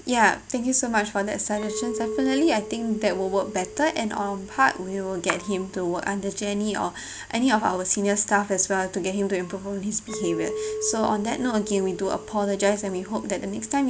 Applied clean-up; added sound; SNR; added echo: none; Chink, clink; 13 dB; none.